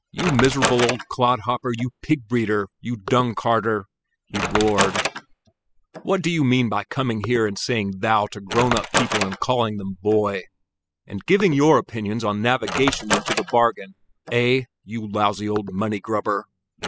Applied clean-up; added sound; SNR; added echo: classical method spectral subtraction.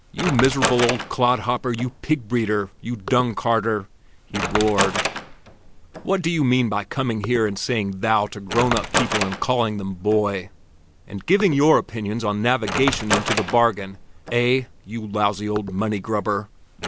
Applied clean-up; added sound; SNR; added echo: none; Wood; 8 dB; none.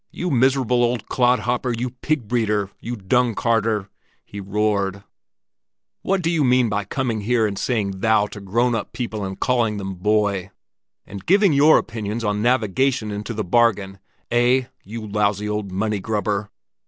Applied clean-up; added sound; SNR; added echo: none; none; none; none.